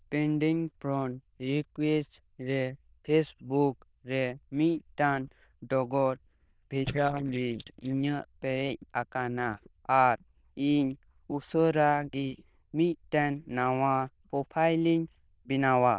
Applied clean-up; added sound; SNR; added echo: neural diffusion model UNIVERSE++.